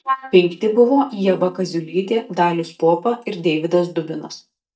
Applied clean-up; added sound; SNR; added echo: neural mask model DeepFilterNet 3.